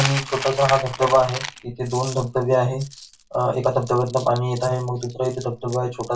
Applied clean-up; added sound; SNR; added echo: none; Coin (dropping); 12 dB; reverberation time 0.2 s.